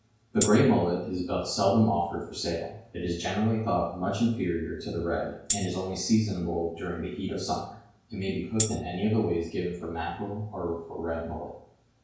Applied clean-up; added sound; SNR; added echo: none; Tambourine; 3 dB; reverberation time 0.5 s.